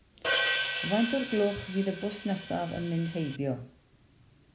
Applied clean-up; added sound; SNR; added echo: none; Hi-hat; 0 dB; none.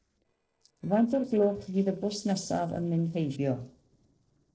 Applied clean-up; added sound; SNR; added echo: neural separator model SepFormer DNS4.